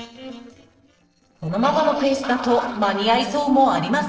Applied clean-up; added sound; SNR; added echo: neural separator model SepFormer DNS4.